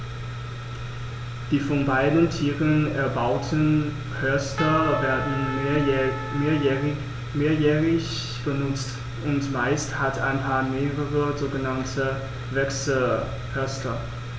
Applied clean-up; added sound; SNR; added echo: none; Trumpet; 9 dB; none.